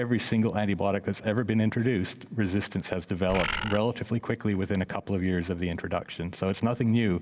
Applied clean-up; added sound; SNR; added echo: none; Bird; 3 dB; none.